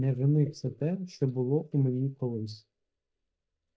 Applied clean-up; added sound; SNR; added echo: neural mask model DeepFilterNet 3.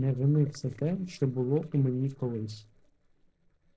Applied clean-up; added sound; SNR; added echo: neural separator model SepFormer DNS4.